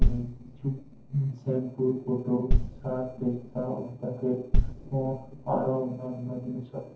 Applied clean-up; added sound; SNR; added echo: neural separator model SepFormer DNS4.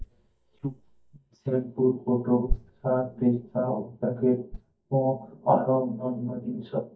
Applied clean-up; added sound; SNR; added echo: neural mask model DeepFilterNet 3.